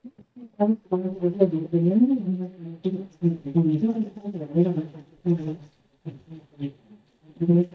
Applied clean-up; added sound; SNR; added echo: neural mask model DeepFilterNet 3.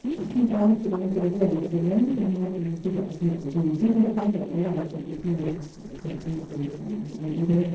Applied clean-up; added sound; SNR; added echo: neural separator model SepFormer DNS4.